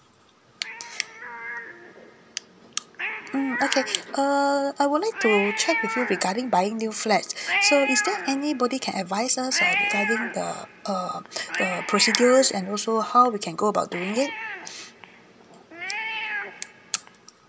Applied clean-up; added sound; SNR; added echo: none; Cat; 6 dB; none.